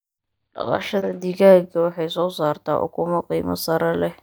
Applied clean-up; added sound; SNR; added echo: neural mask model DeepFilterNet 3.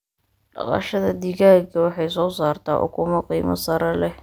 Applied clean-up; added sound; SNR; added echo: none; none; none; none.